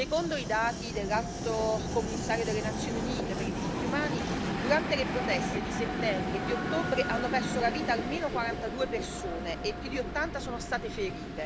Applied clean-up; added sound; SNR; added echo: none; Train; 0 dB; none.